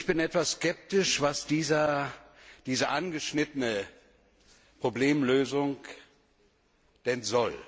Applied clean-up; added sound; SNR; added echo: none; none; none; none.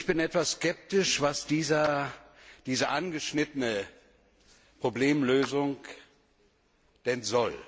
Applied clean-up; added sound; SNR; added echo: none; Clapping; 17 dB; none.